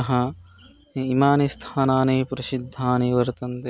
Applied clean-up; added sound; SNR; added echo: none; none; none; none.